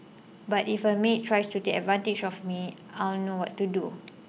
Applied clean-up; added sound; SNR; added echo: none; none; none; none.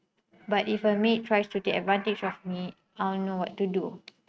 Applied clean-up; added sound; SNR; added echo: neural mask model RNNoise.